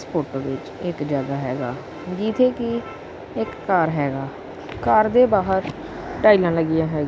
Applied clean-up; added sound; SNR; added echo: none; none; none; none.